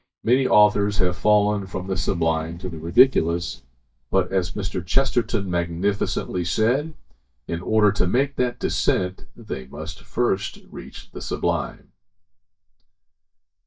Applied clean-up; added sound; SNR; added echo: neural mask model DeepFilterNet 3.